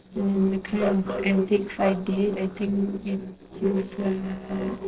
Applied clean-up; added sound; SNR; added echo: neural separator model SepFormer DNS4.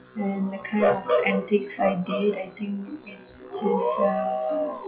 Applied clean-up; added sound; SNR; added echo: classical method WPE with log-MMSE.